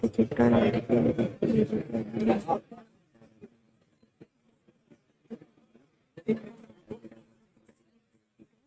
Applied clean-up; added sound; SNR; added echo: neural mask model RNNoise.